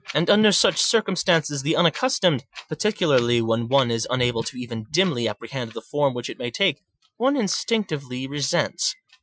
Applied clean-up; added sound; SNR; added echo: classical method Wiener filter.